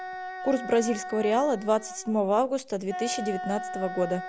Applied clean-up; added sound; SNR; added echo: none; Wind instrument, woodwind instrument; 10 dB; none.